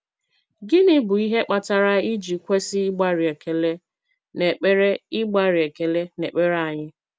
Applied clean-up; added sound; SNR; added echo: none; none; none; none.